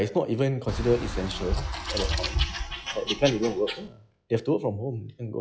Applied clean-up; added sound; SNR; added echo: classical method log-MMSE.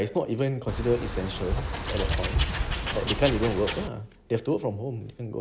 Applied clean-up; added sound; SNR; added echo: none; Wild animals; 0 dB; none.